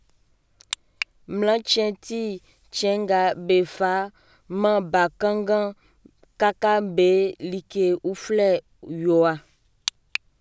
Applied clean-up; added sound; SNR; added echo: none; none; none; none.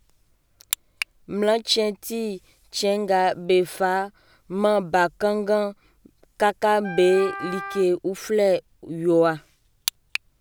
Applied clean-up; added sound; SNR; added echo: none; Wind instrument, woodwind instrument; 10 dB; none.